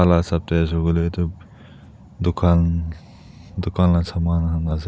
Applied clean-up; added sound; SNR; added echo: none; none; none; none.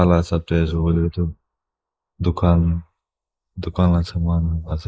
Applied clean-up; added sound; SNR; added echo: neural mask model Resemble Enhance denoiser.